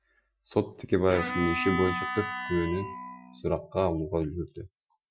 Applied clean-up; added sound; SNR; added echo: classical method Wiener filter.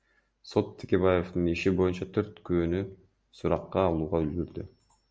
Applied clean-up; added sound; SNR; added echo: none; none; none; none.